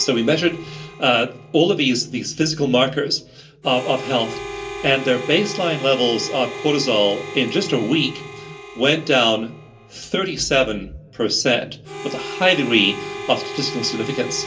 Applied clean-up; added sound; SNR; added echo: none; Harmonica; 13 dB; reverberation time 0.2 s.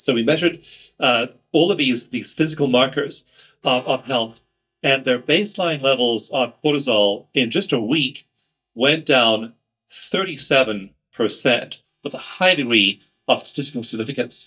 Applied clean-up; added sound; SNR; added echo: neural mask model DeepFilterNet 3.